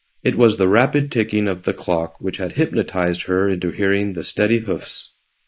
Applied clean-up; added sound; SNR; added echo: neural mask model Resemble Enhance denoiser.